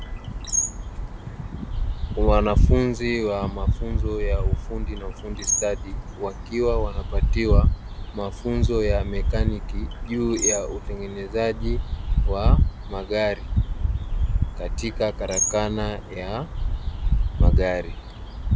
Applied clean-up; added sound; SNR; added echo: none; Bird; -5 dB; none.